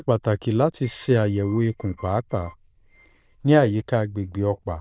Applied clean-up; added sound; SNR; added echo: neural diffusion model UNIVERSE++.